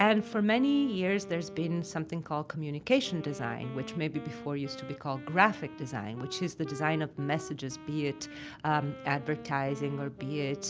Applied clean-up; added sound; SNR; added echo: none; Wind instrument, woodwind instrument; 14 dB; none.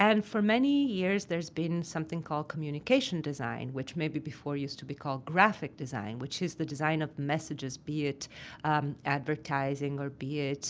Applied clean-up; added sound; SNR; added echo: none; none; none; none.